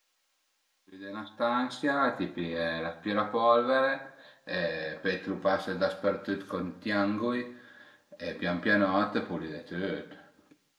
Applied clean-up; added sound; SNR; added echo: none; none; none; reverberation time 0.6 s.